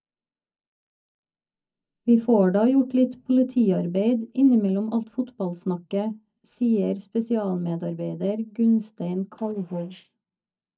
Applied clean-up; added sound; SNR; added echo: neural mask model DeepFilterNet 3.